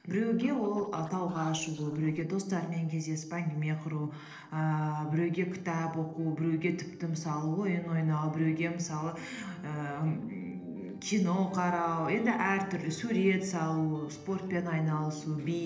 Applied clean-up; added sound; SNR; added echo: neural separator model SepFormer DNS4.